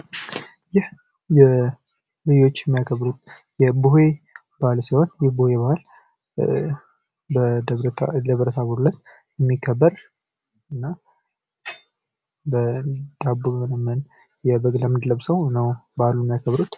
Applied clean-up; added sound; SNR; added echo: none; none; none; none.